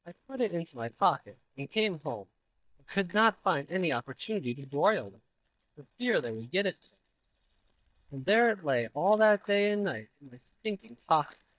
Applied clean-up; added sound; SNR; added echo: neural mask model DeepFilterNet 3.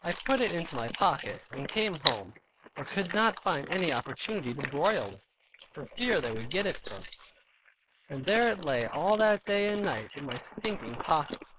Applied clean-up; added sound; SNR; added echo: neural mask model Resemble Enhance denoiser.